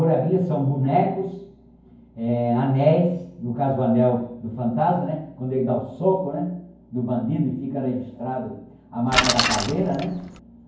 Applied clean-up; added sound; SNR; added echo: none; Bicycle; 1 dB; reverberation time 0.9 s.